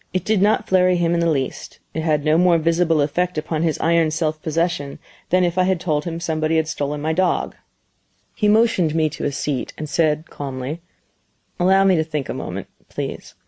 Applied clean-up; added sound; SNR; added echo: none; none; none; none.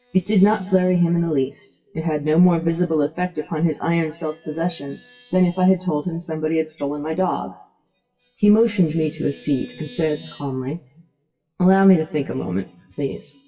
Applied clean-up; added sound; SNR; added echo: classical method WPE with log-MMSE.